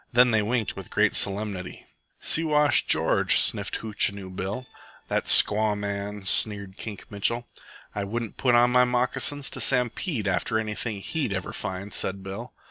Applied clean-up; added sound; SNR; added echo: neural separator model SepFormer DNS4.